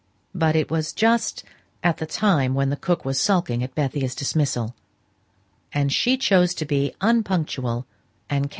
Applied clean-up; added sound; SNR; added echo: none; none; none; none.